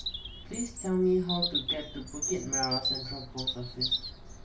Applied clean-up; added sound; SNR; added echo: none; Bird vocalization, bird call, bird song; 2 dB; reverberation time 0.3 s.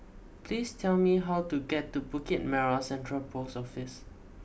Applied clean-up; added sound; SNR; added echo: none; none; none; none.